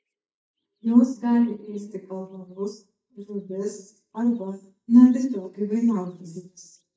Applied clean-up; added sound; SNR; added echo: neural mask model DeepFilterNet 3.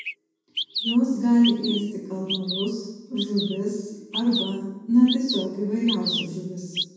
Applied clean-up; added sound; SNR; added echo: none; Bird vocalization, bird call, bird song; 9 dB; reverberation time 1.1 s.